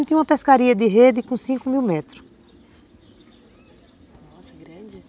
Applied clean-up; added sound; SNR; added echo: none; none; none; none.